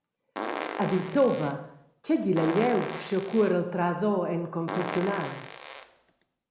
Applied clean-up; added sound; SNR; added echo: none; Fart; 9 dB; none.